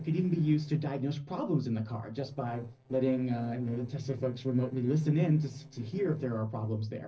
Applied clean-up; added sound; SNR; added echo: neural separator model SepFormer DNS4.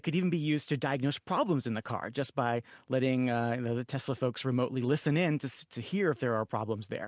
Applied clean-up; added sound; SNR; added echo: none; none; none; none.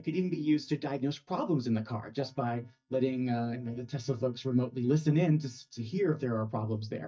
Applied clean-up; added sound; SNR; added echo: neural mask model DeepFilterNet 3.